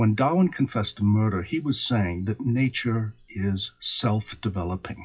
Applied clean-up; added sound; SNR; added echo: classical method WPE with log-MMSE.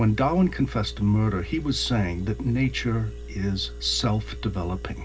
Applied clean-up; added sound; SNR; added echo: none; Engine; 11 dB; reverberation time 0.4 s.